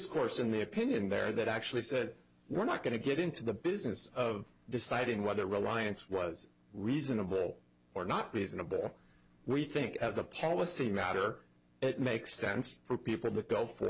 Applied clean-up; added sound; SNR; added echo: none; none; none; none.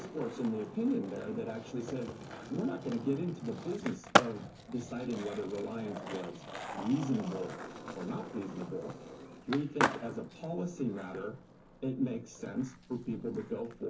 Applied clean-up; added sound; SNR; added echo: none; Skateboard; 3 dB; reverberation time 0.3 s.